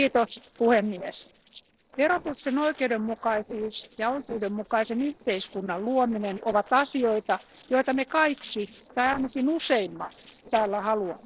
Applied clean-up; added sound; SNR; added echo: neural separator model SepFormer DNS4.